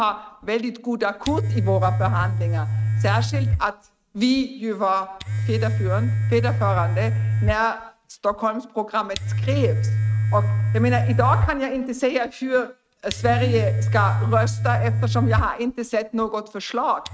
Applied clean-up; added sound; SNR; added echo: neural mask model RNNoise.